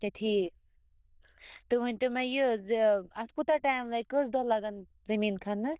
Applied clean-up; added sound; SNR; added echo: neural diffusion model UNIVERSE++.